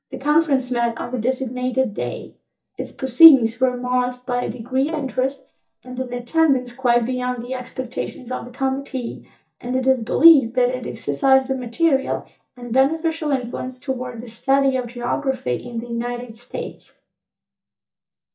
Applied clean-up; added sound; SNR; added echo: neural mask model DeepFilterNet 3.